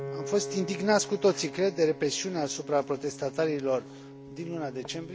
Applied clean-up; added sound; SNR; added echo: none; Piano; 12 dB; none.